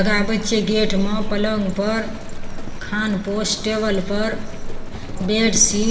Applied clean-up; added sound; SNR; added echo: none; Livestock, farm animals, working animals; 3 dB; reverberation time 2.0 s.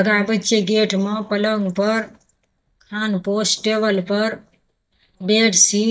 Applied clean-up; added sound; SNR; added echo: neural mask model DeepFilterNet 3.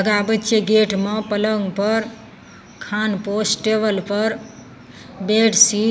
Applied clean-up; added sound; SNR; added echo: none; none; none; none.